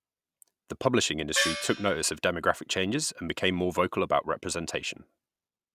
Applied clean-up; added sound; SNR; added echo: none; Gong; 2 dB; none.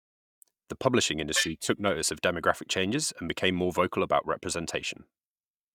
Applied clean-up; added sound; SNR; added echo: neural mask model DeepFilterNet 3.